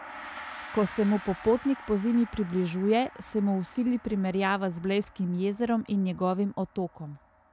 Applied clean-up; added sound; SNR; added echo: none; Gong; 18 dB; none.